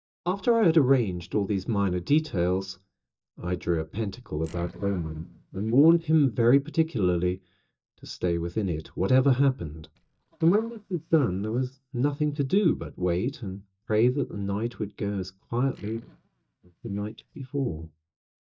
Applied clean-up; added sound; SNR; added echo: neural mask model DeepFilterNet 3.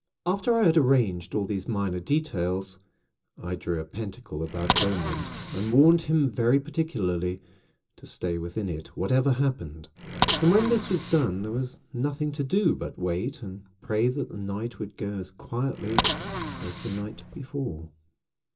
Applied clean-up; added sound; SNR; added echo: none; Bicycle; 2 dB; reverberation time 0.2 s.